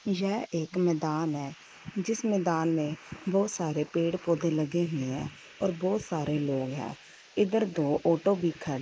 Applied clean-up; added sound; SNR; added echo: neural mask model Resemble Enhance denoiser.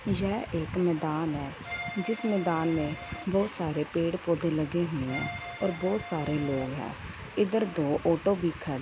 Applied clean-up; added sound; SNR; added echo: none; Accordion; 10 dB; none.